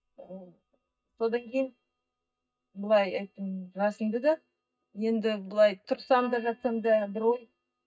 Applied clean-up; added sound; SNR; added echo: neural mask model DeepFilterNet 3.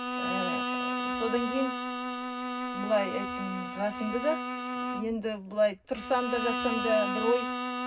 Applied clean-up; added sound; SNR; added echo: none; Bowed string instrument; 1 dB; reverberation time 0.4 s.